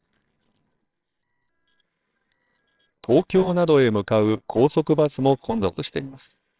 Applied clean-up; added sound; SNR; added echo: neural separator model SepFormer WHAMR!.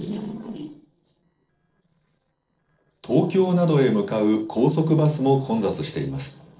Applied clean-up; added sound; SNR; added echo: neural separator model SepFormer DNS4.